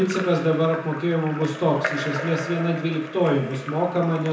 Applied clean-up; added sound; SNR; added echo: none; Drip / Trickle, dribble / Splash, splatter; 10 dB; reverberation time 0.7 s.